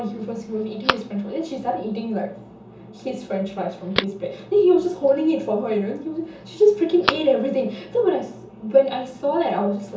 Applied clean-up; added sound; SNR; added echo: none; Telephone; 12 dB; reverberation time 0.6 s.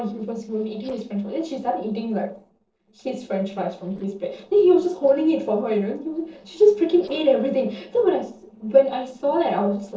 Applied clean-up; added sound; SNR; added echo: neural separator model SepFormer DNS4.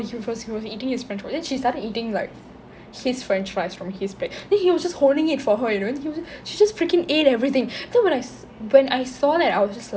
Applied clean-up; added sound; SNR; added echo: none; none; none; none.